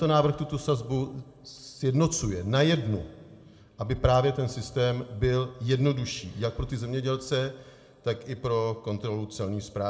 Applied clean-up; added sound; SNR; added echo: none; none; none; reverberation time 0.6 s.